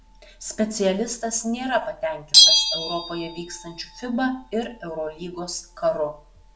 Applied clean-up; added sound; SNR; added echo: none; Bell; -2 dB; reverberation time 0.3 s.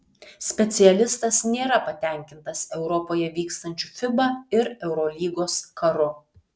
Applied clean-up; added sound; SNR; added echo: none; none; none; none.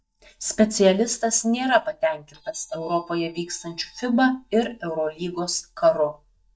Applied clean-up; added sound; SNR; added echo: neural mask model DeepFilterNet 3.